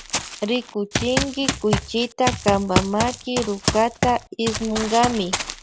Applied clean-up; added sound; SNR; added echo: none; Run; 3 dB; none.